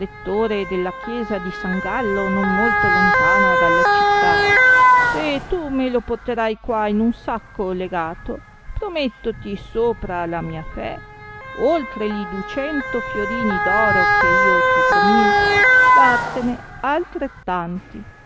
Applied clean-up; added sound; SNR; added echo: none; Motor vehicle (road) / Siren; -4 dB; none.